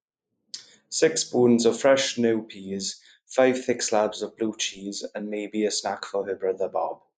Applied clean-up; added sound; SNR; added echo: neural mask model Resemble Enhance denoiser.